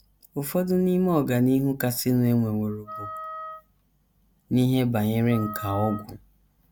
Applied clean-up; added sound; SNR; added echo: none; Wind instrument, woodwind instrument; 14 dB; none.